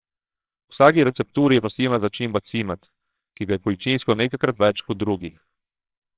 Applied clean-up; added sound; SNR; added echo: neural separator model SepFormer WHAMR!.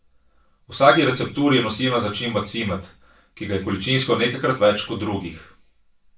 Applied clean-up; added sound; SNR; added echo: none; Glass; 18 dB; reverberation time 0.3 s.